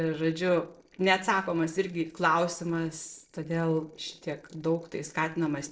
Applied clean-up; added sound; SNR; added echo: neural separator model SepFormer DNS4.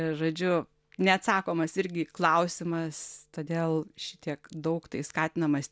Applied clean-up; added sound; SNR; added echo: none; none; none; none.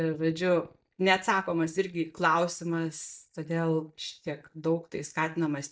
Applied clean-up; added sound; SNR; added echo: neural mask model DeepFilterNet 3.